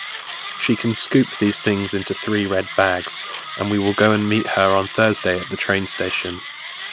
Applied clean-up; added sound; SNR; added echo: none; Mechanisms; 11 dB; none.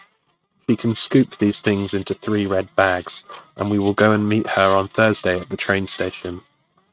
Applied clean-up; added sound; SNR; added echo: neural mask model RNNoise.